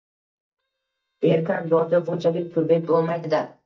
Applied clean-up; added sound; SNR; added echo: neural mask model DeepFilterNet 3.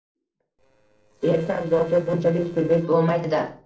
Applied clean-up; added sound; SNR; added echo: neural separator model SepFormer DNS4.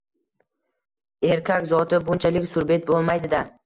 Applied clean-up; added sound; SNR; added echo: none; none; none; none.